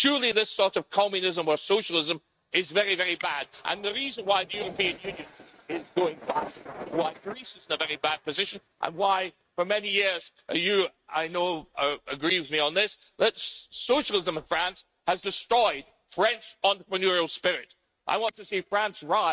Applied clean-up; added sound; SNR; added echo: neural mask model RNNoise.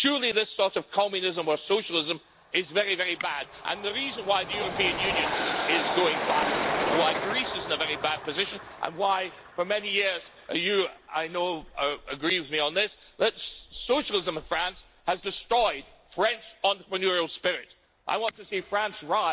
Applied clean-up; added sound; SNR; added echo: none; Train; 8 dB; none.